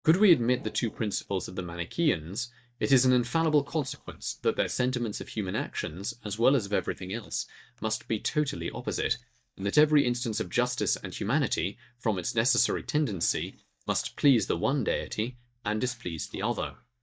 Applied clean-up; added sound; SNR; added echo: neural mask model DeepFilterNet 3.